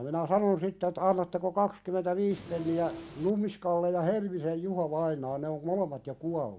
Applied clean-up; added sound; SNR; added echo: none; Train; 11 dB; none.